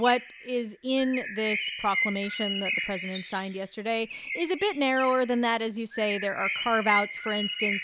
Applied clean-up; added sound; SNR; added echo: none; Bird; 6 dB; none.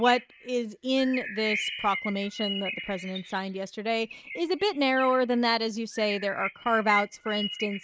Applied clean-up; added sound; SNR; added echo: neural mask model RNNoise.